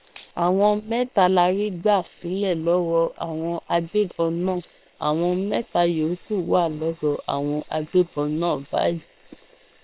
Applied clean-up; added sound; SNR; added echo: neural separator model SepFormer WHAM!.